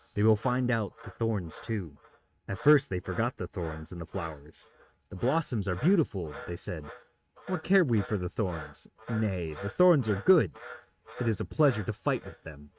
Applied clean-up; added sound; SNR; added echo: neural mask model RNNoise.